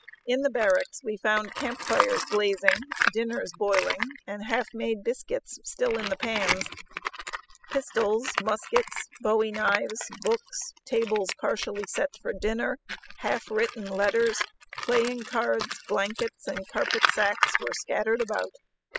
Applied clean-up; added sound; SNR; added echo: classical method spectral subtraction.